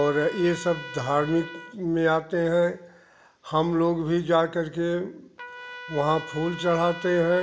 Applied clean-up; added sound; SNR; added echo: none; Trumpet; 16 dB; none.